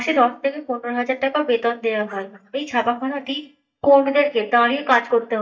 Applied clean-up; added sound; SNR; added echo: neural mask model DeepFilterNet 3.